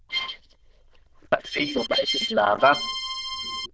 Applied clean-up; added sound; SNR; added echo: neural diffusion model UNIVERSE++.